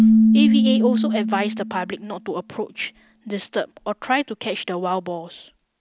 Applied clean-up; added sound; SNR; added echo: none; Keyboard (musical); -4 dB; none.